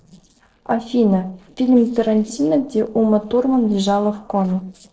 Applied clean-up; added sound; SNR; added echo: neural separator model SepFormer DNS4.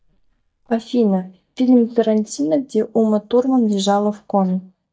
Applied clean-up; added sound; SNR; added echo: neural mask model DeepFilterNet 3.